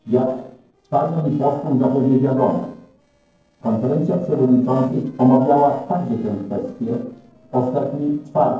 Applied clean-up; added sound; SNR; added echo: neural separator model SepFormer DNS4.